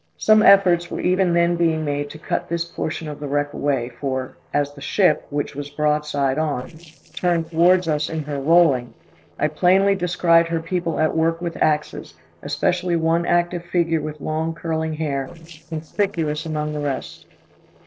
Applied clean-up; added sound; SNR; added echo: neural separator model SepFormer DNS4.